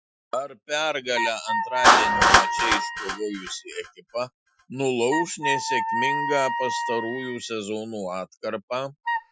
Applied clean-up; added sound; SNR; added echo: classical method Wiener filter.